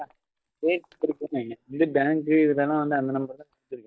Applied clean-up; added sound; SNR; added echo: neural mask model DeepFilterNet 3.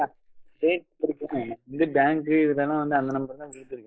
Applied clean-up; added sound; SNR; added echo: neural mask model Resemble Enhance denoiser.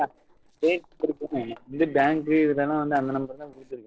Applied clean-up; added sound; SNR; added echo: neural separator model SepFormer DNS4.